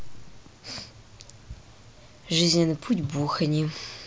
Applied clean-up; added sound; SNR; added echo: none; none; none; none.